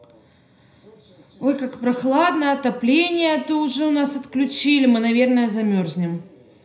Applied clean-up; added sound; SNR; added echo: none; none; none; reverberation time 0.5 s.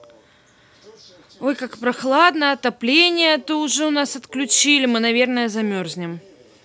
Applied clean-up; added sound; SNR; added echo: none; none; none; none.